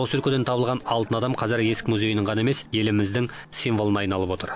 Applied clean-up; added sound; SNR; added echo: none; none; none; none.